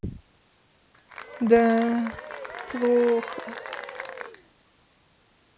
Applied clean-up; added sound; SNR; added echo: none; Applause / Cheering; 11 dB; none.